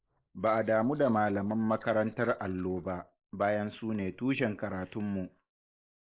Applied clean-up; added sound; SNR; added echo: neural mask model Resemble Enhance denoiser.